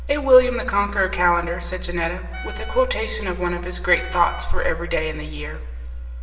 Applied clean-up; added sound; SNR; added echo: none; Wind instrument, woodwind instrument; 18 dB; reverberation time 1.0 s.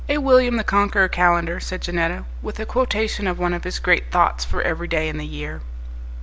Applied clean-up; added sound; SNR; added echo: none; none; none; none.